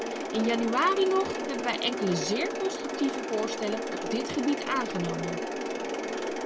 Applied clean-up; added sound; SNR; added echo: none; Mechanisms; 2 dB; none.